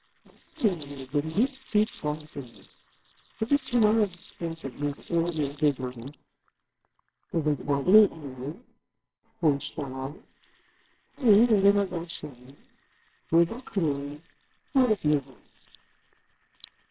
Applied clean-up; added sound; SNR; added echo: neural separator model SepFormer WHAMR!.